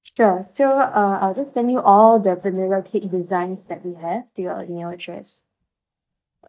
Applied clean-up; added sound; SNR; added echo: neural mask model DeepFilterNet 3.